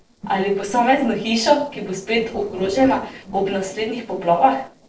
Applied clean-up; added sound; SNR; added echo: neural separator model SepFormer DNS4.